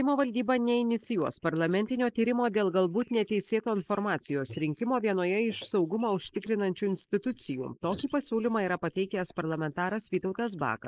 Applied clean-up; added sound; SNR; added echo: neural mask model Resemble Enhance denoiser.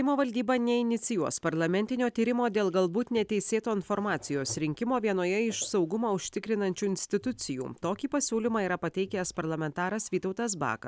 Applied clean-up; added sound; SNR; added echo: none; none; none; none.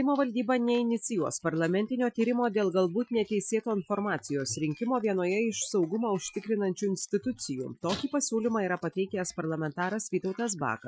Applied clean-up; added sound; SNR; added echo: classical method Wiener filter.